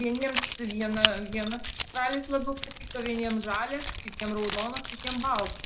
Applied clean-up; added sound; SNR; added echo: none; Keys jangling; 4 dB; reverberation time 0.3 s.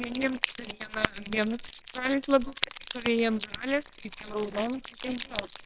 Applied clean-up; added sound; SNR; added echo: neural separator model SepFormer WHAMR!.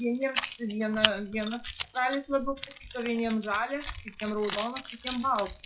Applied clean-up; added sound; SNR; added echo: classical method WPE with log-MMSE.